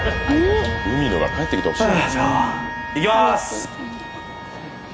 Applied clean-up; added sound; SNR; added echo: none; none; none; none.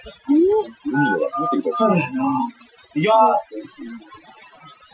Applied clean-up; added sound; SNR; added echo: classical method Wiener filter.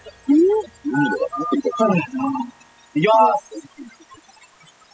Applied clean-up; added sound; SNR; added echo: classical method spectral subtraction.